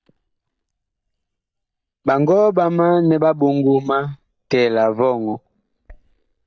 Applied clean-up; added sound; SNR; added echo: neural mask model DeepFilterNet 3.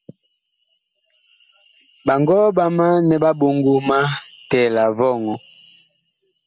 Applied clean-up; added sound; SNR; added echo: none; none; none; none.